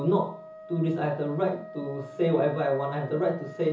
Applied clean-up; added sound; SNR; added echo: none; Wind instrument, woodwind instrument; 17 dB; reverberation time 0.6 s.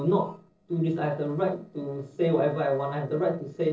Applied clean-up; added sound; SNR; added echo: neural separator model SepFormer DNS4.